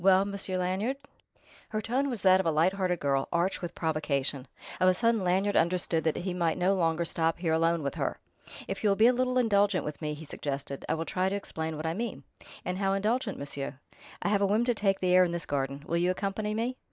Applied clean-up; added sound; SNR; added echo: neural mask model Resemble Enhance denoiser.